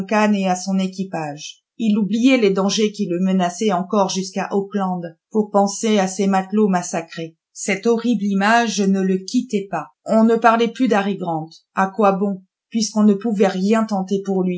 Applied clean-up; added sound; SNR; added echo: none; none; none; none.